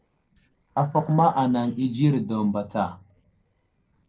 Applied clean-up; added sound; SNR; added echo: neural separator model SepFormer DNS4.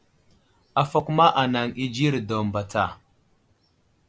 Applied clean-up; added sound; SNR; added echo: none; none; none; none.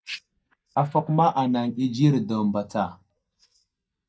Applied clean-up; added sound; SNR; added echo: neural mask model DeepFilterNet 3.